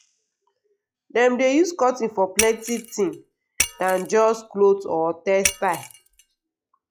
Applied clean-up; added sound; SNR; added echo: classical method log-MMSE.